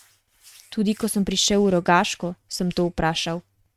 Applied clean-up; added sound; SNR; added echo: neural mask model RNNoise.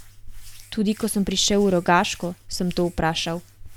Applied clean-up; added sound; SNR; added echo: none; Hands; 16 dB; none.